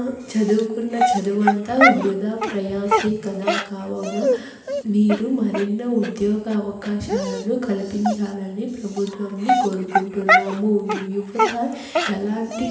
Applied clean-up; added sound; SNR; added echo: none; Dog; 1 dB; reverberation time 0.8 s.